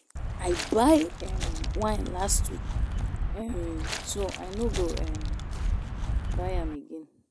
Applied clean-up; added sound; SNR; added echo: none; Walk, footsteps; -1 dB; none.